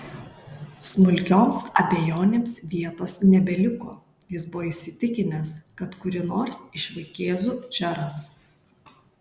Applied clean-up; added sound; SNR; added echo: none; none; none; none.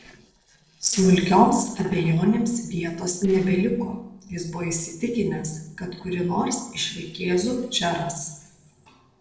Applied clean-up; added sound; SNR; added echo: neural separator model SepFormer DNS4.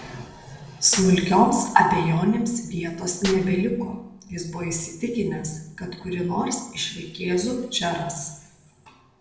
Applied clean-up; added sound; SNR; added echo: none; Clapping / Drum kit; 16 dB; reverberation time 0.6 s.